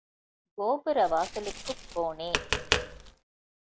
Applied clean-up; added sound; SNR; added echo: none; Tap; 2 dB; none.